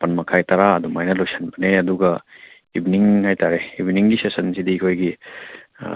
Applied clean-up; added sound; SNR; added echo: none; none; none; none.